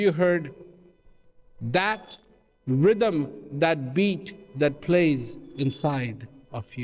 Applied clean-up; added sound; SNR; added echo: neural separator model SepFormer DNS4.